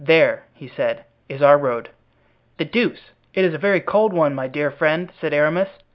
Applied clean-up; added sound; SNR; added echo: none; none; none; none.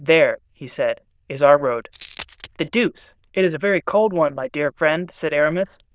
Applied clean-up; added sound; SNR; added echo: neural diffusion model UNIVERSE++.